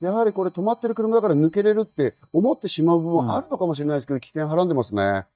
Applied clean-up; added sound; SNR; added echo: neural mask model DeepFilterNet 3.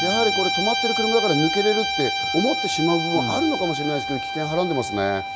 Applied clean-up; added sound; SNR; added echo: none; Guitar; 2 dB; none.